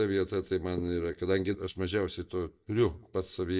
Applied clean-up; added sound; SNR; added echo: neural mask model DeepFilterNet 3.